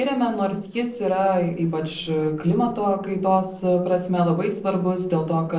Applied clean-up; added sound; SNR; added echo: neural separator model SepFormer DNS4.